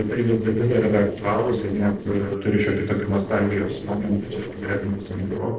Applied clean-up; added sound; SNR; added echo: neural separator model SepFormer DNS4.